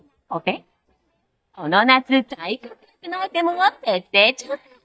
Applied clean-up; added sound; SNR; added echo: neural mask model DeepFilterNet 3.